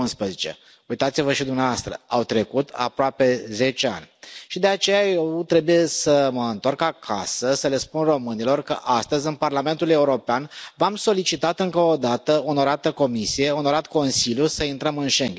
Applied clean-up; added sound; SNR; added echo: none; none; none; none.